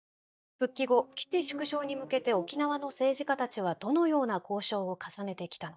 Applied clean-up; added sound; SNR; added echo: neural mask model DeepFilterNet 3.